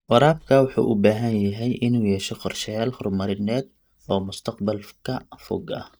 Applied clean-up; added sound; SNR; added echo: neural mask model DeepFilterNet 3.